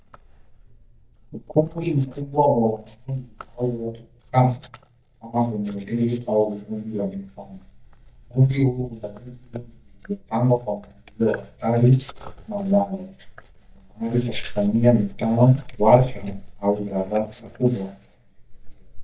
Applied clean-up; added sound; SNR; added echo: neural mask model DeepFilterNet 3.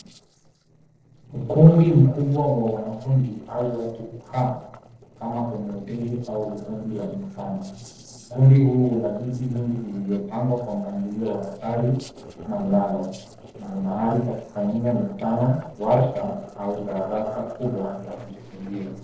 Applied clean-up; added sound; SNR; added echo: neural separator model SepFormer DNS4.